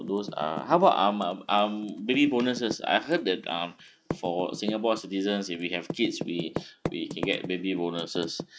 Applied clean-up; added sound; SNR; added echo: neural mask model RNNoise.